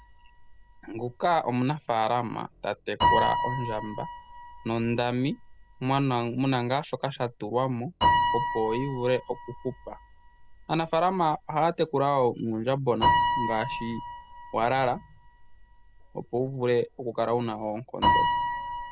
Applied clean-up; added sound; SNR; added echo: none; Piano; 3 dB; none.